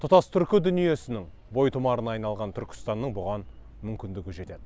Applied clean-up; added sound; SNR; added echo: none; none; none; none.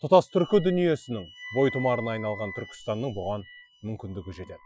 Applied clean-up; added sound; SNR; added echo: classical method Wiener filter.